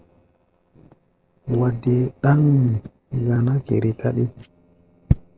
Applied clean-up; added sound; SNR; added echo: neural separator model SepFormer DNS4.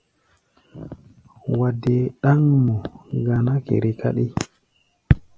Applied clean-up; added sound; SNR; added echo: none; none; none; none.